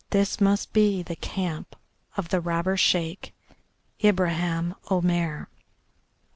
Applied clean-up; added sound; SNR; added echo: none; none; none; none.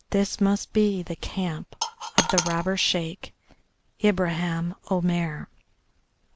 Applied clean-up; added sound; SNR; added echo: none; Coin (dropping); 1 dB; none.